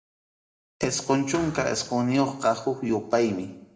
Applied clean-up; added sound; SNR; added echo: none; Thump, thud; 18 dB; reverberation time 0.8 s.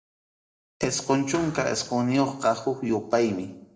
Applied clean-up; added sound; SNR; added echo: neural separator model SepFormer DNS4.